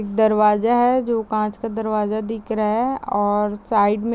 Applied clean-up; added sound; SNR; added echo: none; none; none; none.